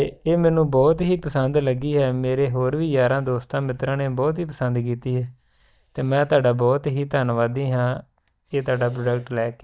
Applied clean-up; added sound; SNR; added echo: neural mask model DeepFilterNet 3.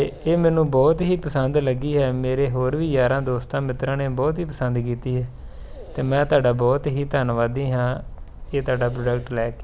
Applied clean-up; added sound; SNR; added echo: none; Bird; 14 dB; none.